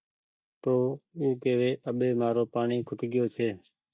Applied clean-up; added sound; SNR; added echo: neural mask model DeepFilterNet 3.